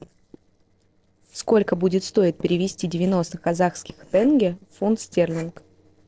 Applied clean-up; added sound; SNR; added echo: neural separator model SepFormer DNS4.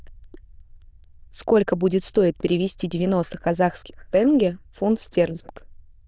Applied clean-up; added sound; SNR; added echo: neural diffusion model UNIVERSE++.